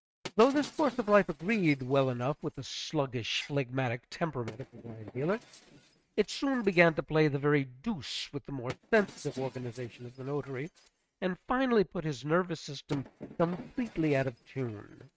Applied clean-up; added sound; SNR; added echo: neural mask model RNNoise.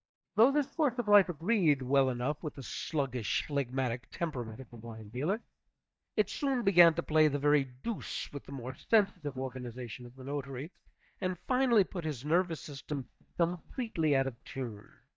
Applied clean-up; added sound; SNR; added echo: neural mask model DeepFilterNet 3.